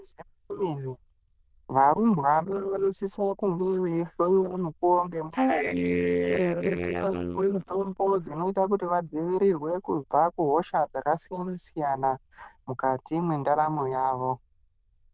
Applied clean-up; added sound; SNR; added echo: neural diffusion model UNIVERSE++.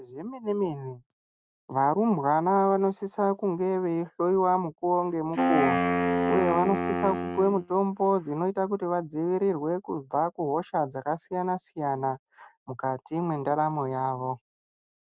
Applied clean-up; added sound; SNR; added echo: neural mask model RNNoise.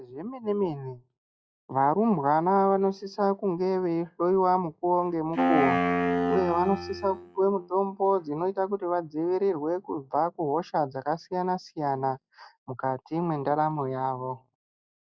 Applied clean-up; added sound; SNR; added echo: classical method log-MMSE.